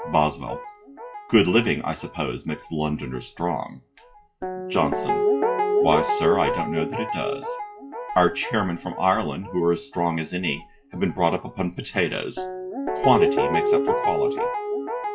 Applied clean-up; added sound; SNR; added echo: classical method WPE with log-MMSE.